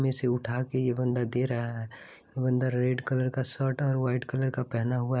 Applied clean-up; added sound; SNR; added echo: none; none; none; none.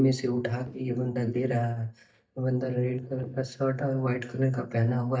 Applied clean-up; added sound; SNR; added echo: neural mask model DeepFilterNet 3.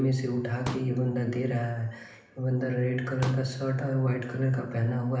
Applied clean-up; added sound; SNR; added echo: none; Explosion; 13 dB; reverberation time 0.8 s.